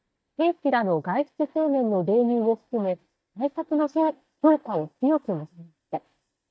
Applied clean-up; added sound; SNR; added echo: neural mask model DeepFilterNet 3.